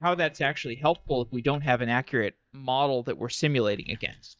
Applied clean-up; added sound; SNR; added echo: neural mask model DeepFilterNet 3.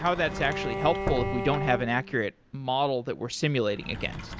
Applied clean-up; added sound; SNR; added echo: none; Sliding door + Bowed string instrument; 7 dB; none.